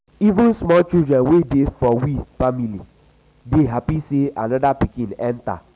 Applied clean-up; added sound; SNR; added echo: none; none; none; none.